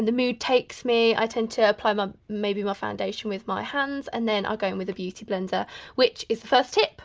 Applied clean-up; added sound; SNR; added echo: none; none; none; none.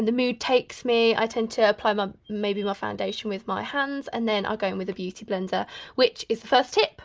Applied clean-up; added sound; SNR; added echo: neural mask model Resemble Enhance denoiser.